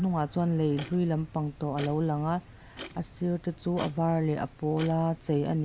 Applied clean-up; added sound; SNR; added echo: none; Clock; 19 dB; none.